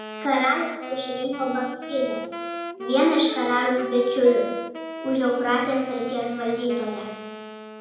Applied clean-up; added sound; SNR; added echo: none; Wind instrument, woodwind instrument; 10 dB; reverberation time 0.9 s.